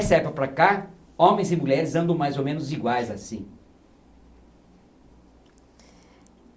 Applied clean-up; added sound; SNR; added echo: none; none; none; none.